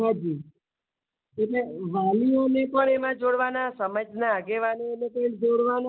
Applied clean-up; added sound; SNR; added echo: none; none; none; none.